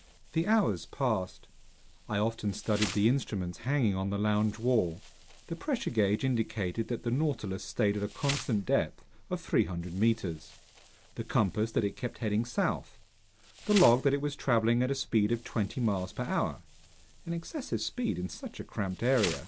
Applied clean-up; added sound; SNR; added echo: none; Insect; 17 dB; none.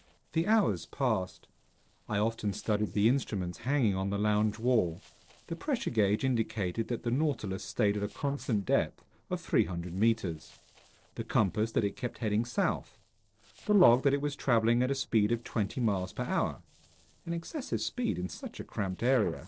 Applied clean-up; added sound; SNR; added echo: neural separator model SepFormer DNS4.